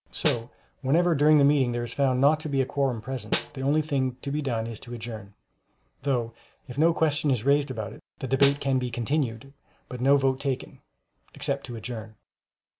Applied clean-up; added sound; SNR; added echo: none; Snare drum; 8 dB; none.